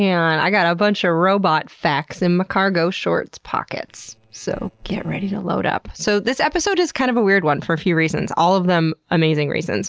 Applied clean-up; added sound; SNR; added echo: neural separator model SepFormer DNS4.